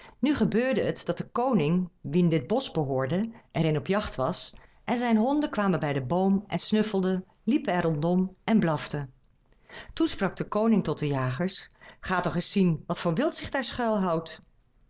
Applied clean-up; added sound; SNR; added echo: none; none; none; none.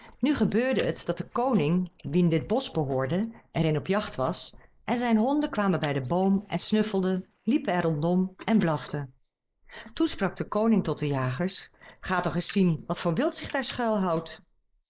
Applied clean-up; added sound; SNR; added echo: neural mask model Resemble Enhance denoiser.